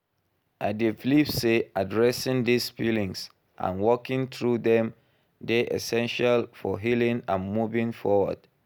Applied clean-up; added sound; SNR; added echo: none; none; none; none.